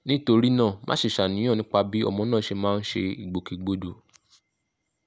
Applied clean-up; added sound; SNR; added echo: none; none; none; none.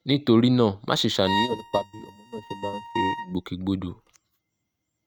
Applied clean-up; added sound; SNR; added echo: neural mask model RNNoise.